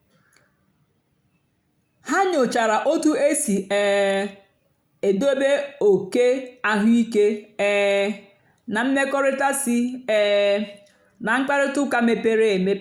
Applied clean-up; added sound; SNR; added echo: none; none; none; none.